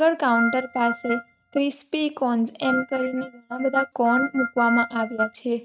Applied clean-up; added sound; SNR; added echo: neural mask model RNNoise.